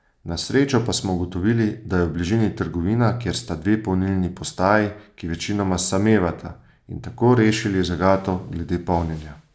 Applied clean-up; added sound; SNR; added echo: none; none; none; none.